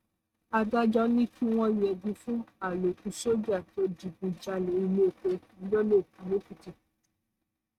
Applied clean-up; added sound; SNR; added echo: neural mask model RNNoise.